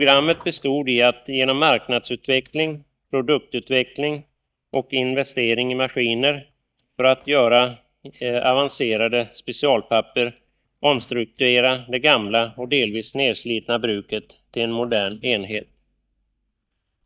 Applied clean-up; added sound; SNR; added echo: neural mask model DeepFilterNet 3.